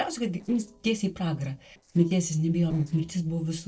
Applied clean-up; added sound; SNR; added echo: neural separator model SepFormer DNS4.